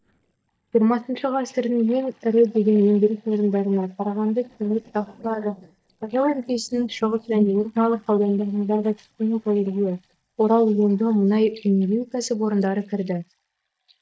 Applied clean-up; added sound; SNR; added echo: neural mask model DeepFilterNet 3.